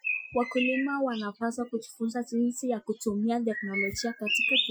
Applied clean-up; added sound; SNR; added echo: classical method Wiener filter.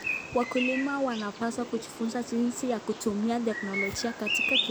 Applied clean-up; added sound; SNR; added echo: none; Bird vocalization, bird call, bird song; 4 dB; none.